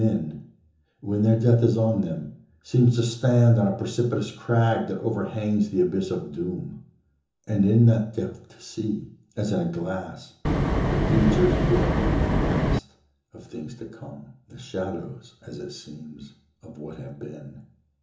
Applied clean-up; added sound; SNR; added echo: none; Wind; -3 dB; reverberation time 0.6 s.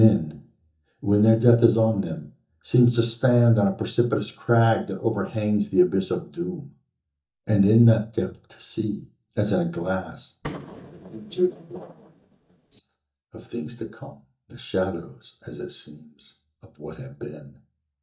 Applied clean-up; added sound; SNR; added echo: neural mask model DeepFilterNet 3.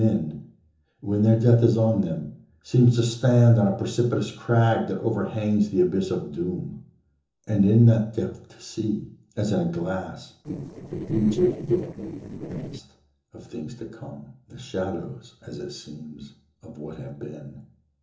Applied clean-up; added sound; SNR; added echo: neural separator model SepFormer DNS4.